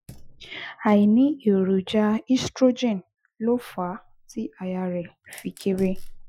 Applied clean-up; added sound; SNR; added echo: classical method Wiener filter.